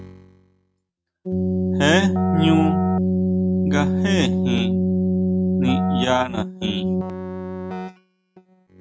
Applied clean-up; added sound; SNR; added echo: neural mask model RNNoise.